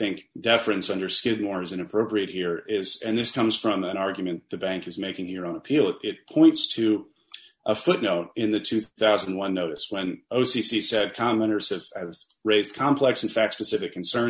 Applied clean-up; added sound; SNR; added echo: none; none; none; none.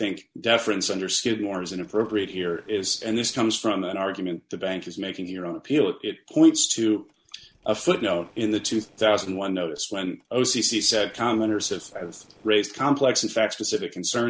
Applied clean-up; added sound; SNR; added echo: neural separator model SepFormer DNS4.